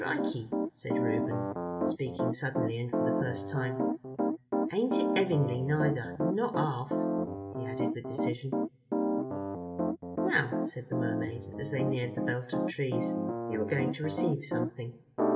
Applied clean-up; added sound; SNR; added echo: none; Piano; -2 dB; reverberation time 1.8 s.